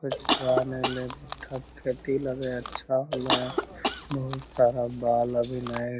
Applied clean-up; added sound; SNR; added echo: none; Chewing, mastication / Cough; 4 dB; none.